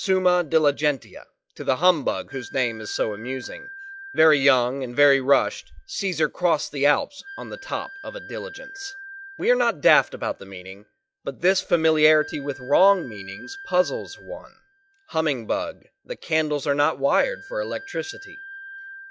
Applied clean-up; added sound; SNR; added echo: classical method log-MMSE.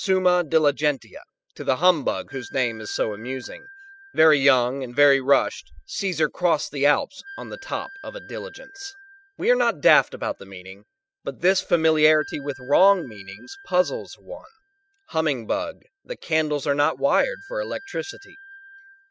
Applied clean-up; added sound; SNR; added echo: classical method spectral subtraction.